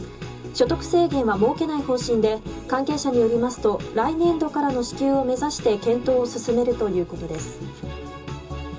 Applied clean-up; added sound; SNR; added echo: none; none; none; reverberation time 0.2 s.